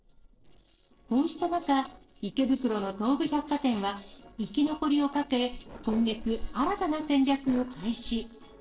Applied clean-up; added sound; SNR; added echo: neural separator model SepFormer DNS4.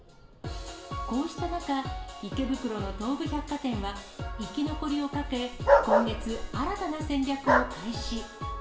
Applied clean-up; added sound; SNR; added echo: none; Bark; -5 dB; reverberation time 0.5 s.